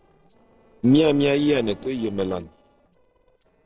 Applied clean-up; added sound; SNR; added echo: neural separator model SepFormer DNS4.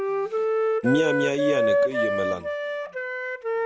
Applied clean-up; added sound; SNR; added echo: none; Wind instrument, woodwind instrument; -5 dB; none.